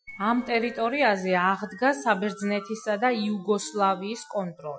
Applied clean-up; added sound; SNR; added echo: classical method Wiener filter.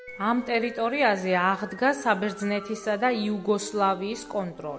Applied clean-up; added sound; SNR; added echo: none; Keyboard (musical) + Wind instrument, woodwind instrument; 18 dB; none.